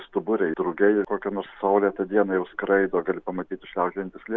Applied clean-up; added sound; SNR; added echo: none; none; none; none.